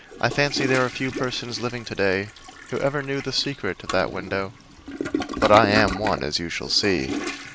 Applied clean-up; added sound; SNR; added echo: none; Toilet flush; 8 dB; none.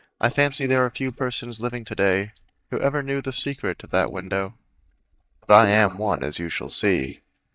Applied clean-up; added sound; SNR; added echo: neural mask model DeepFilterNet 3.